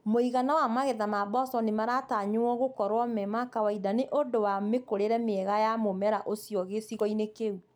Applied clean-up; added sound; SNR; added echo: none; none; none; none.